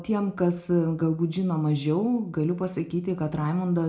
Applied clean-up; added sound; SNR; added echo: none; none; none; reverberation time 0.3 s.